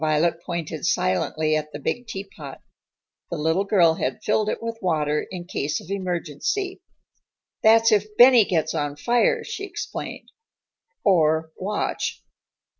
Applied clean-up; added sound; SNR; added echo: none; none; none; none.